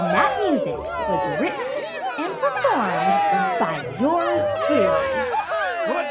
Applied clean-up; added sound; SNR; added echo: none; Cheering; -2 dB; none.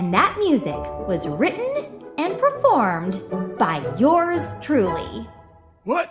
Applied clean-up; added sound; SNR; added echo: none; none; none; none.